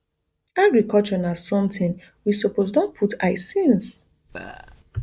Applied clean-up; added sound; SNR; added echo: neural mask model DeepFilterNet 3.